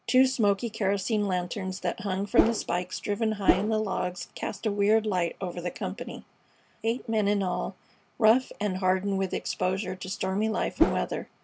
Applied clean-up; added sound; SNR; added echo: none; Whoosh, swoosh, swish; -2 dB; none.